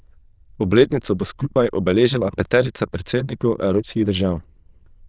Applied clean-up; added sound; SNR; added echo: neural diffusion model UNIVERSE++.